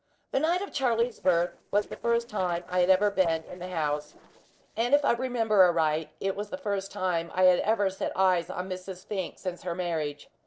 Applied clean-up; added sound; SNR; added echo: neural separator model SepFormer DNS4.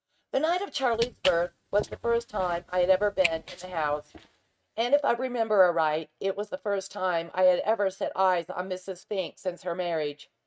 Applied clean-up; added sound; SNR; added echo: neural mask model RNNoise.